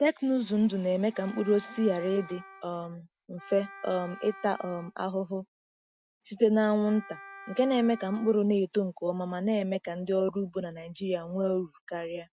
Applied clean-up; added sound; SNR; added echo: none; Wind instrument, woodwind instrument; 19 dB; none.